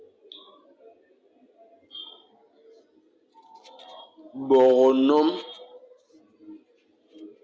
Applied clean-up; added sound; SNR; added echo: none; none; none; none.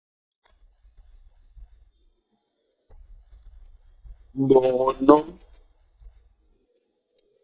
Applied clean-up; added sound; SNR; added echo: neural mask model DeepFilterNet 3.